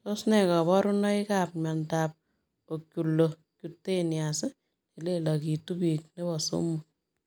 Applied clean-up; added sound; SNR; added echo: none; none; none; none.